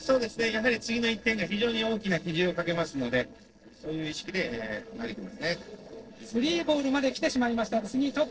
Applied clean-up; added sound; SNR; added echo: neural separator model SepFormer DNS4.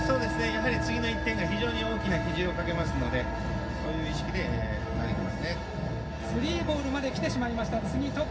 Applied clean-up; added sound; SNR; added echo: none; Musical instrument; 10 dB; reverberation time 0.4 s.